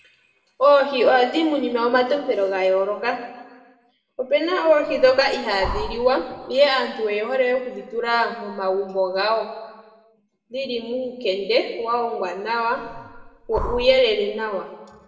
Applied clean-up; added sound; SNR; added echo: none; Breathing; 12 dB; reverberation time 1.1 s.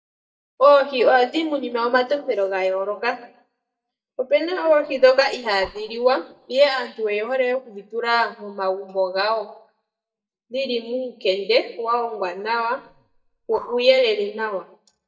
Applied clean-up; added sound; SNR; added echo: neural mask model DeepFilterNet 3.